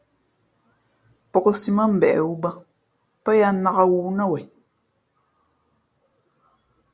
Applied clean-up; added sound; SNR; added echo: none; none; none; none.